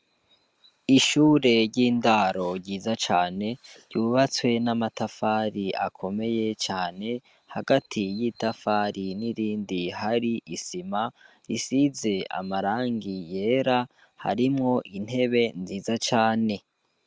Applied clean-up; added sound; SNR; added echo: none; none; none; none.